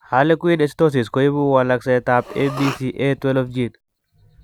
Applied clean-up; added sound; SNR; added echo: none; Respiratory sounds; 15 dB; none.